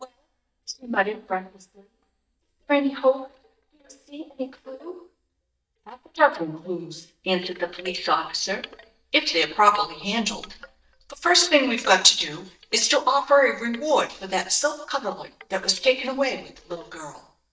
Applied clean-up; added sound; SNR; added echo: neural mask model DeepFilterNet 3.